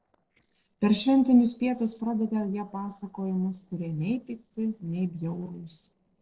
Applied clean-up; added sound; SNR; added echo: neural separator model SepFormer DNS4.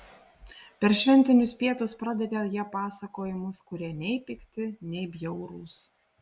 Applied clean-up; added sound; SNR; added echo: none; none; none; none.